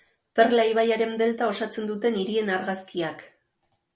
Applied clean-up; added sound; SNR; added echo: none; none; none; none.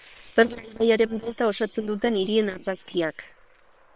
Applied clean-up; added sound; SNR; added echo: neural separator model SepFormer WHAM!.